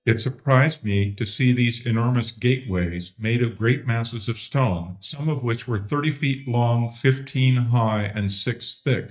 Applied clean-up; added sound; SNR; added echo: neural mask model DeepFilterNet 3.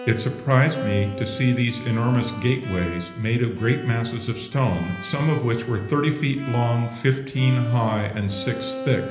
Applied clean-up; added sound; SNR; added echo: none; Bowed string instrument; 13 dB; reverberation time 1.0 s.